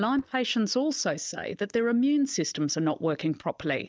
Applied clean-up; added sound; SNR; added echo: neural mask model DeepFilterNet 3.